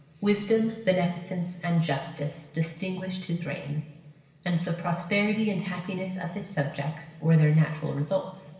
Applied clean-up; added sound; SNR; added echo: none; none; none; reverberation time 1.3 s.